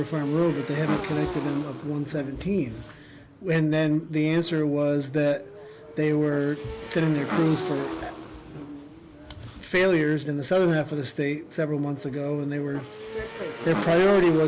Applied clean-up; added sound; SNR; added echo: none; Motorcycle / Engine; 11 dB; none.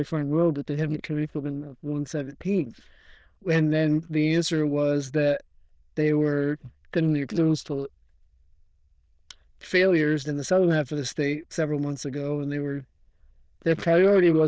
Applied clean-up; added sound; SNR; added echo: neural diffusion model UNIVERSE++.